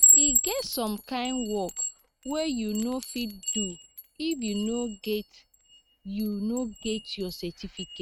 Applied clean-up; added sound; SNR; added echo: neural mask model RNNoise.